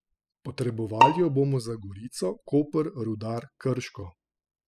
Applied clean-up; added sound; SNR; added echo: classical method spectral subtraction.